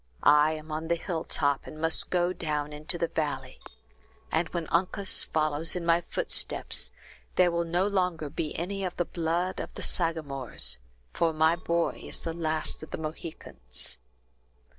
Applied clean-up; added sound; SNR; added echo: neural separator model SepFormer DNS4.